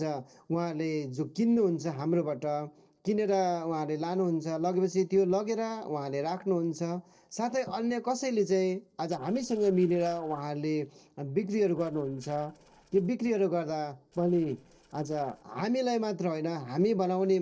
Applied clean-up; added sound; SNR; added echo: neural separator model SepFormer DNS4.